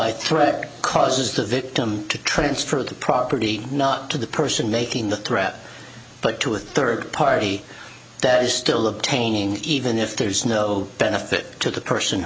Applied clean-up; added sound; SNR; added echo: none; none; none; none.